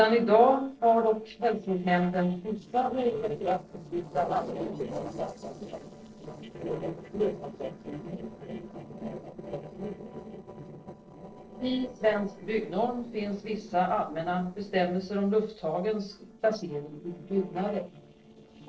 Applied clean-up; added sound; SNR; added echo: neural separator model SepFormer DNS4.